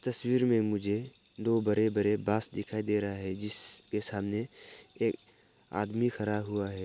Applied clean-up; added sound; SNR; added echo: none; none; none; none.